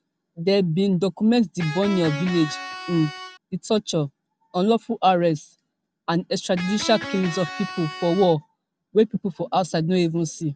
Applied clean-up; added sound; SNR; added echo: none; Electric guitar; 10 dB; none.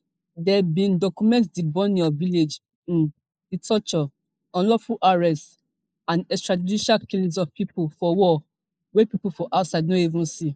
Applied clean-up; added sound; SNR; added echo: neural mask model Resemble Enhance denoiser.